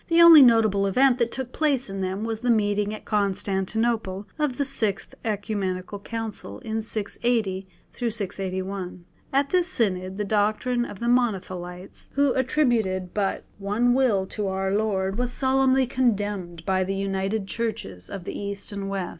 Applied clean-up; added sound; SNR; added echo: none; none; none; none.